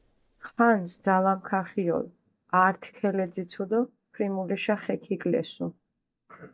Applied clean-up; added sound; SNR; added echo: neural mask model DeepFilterNet 3.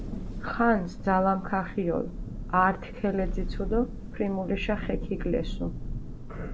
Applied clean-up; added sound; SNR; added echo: none; Thunder; 5 dB; none.